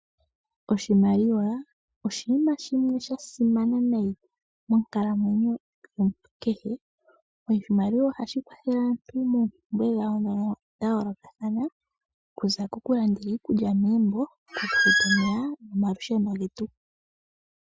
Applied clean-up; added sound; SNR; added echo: classical method Wiener filter.